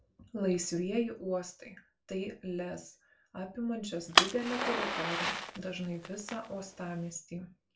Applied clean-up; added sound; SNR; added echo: none; Fire; -4 dB; reverberation time 0.2 s.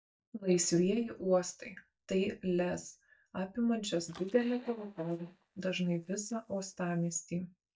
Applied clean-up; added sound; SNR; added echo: neural mask model DeepFilterNet 3.